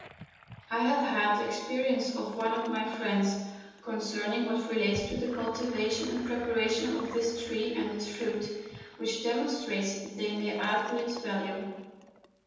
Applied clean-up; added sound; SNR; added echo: none; Sink (filling or washing) / Gurgling; 18 dB; reverberation time 1.1 s.